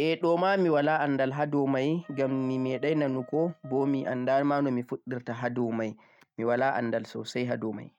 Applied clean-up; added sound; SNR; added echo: neural mask model RNNoise.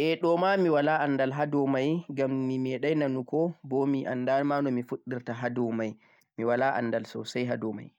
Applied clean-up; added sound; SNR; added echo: neural mask model DeepFilterNet 3.